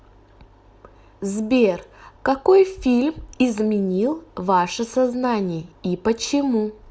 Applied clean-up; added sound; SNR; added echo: none; none; none; none.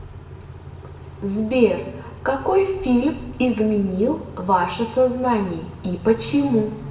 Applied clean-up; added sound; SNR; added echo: none; Idling / Accelerating, revving, vroom / Car; 15 dB; reverberation time 0.9 s.